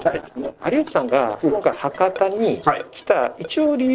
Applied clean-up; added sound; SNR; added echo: neural separator model SepFormer DNS4.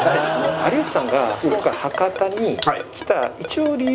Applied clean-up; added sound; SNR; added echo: none; Ringtone; 15 dB; none.